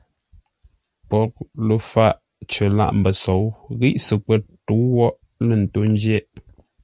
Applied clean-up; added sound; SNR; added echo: none; none; none; none.